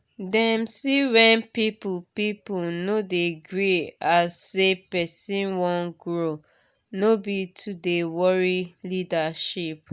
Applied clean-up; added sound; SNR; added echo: none; none; none; none.